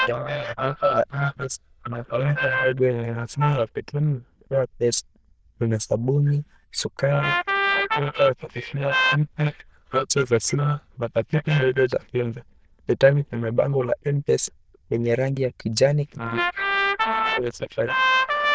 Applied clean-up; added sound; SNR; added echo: neural diffusion model UNIVERSE++.